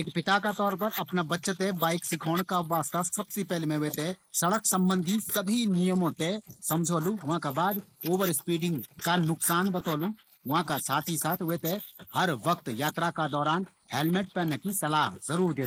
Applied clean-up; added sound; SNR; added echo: neural mask model Resemble Enhance denoiser.